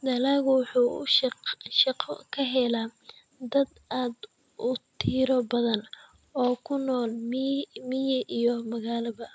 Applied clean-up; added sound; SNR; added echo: none; none; none; none.